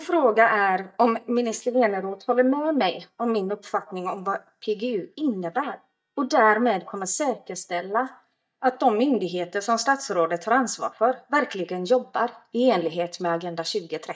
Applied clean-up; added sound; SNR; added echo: neural mask model DeepFilterNet 3.